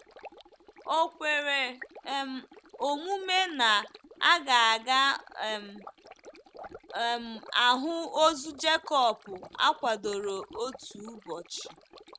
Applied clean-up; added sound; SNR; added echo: neural mask model RNNoise.